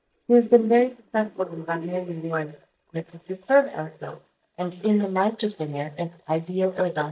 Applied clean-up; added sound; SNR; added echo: neural mask model DeepFilterNet 3.